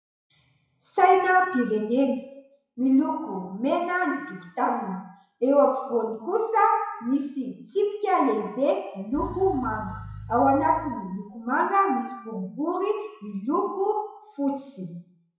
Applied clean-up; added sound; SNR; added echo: classical method WPE with log-MMSE.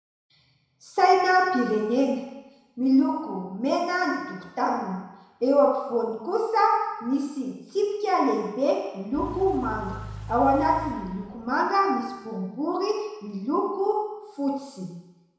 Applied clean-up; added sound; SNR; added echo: none; Engine / Car; 15 dB; reverberation time 1.0 s.